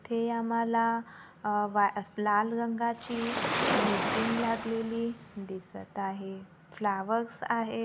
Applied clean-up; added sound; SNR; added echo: none; Waves, surf; 1 dB; none.